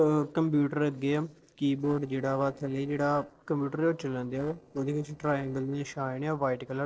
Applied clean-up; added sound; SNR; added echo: neural separator model SepFormer DNS4.